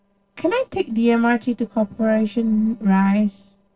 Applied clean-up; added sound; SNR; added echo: neural separator model SepFormer DNS4.